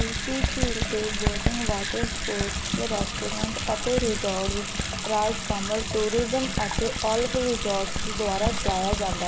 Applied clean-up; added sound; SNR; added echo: none; Bathtub (filling or washing) / Sink (filling or washing) / Water tap, faucet + Writing; 0 dB; none.